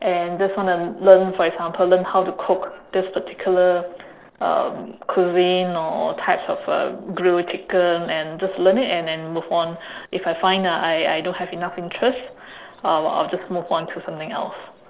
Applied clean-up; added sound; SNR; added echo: neural separator model SepFormer DNS4.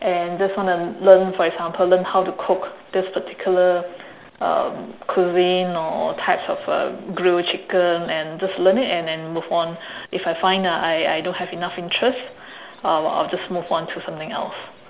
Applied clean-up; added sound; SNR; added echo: none; none; none; none.